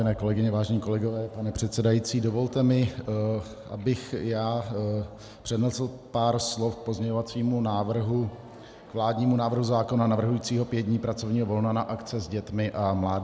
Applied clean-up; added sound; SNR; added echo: none; none; none; none.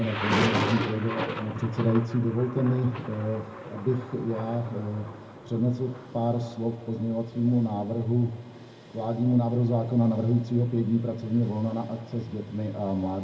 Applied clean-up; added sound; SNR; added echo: none; Thunder; 10 dB; reverberation time 0.4 s.